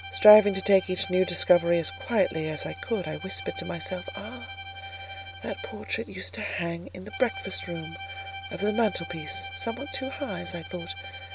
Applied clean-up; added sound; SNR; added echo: none; Bowed string instrument; 13 dB; none.